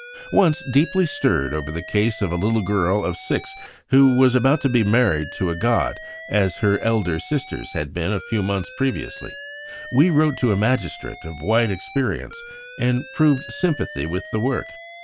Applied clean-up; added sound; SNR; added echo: none; Alarm; 17 dB; none.